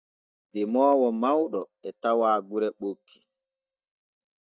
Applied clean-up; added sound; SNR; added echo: neural mask model DeepFilterNet 3.